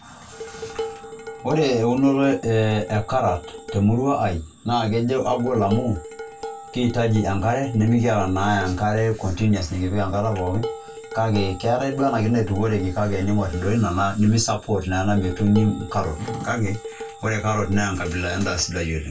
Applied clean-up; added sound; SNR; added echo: none; Dishes, pots, and pans; 15 dB; reverberation time 0.2 s.